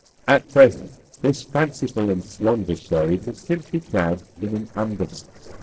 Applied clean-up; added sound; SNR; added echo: neural separator model SepFormer DNS4.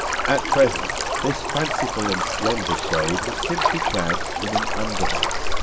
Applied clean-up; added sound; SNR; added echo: none; Stream; -3 dB; reverberation time 1.2 s.